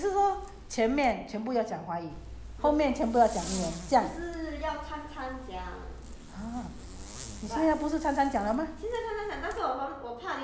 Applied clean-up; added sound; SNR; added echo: none; Zipper (clothing); 13 dB; none.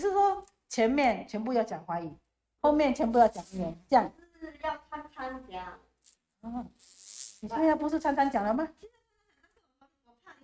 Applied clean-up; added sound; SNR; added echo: neural mask model RNNoise.